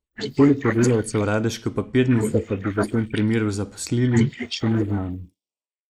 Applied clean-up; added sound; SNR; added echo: neural mask model Resemble Enhance denoiser.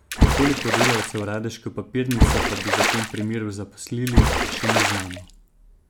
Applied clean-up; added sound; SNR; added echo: none; Water / Splash, splatter; -5 dB; none.